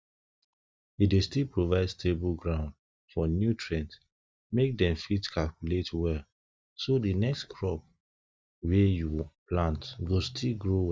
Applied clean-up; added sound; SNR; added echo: none; none; none; none.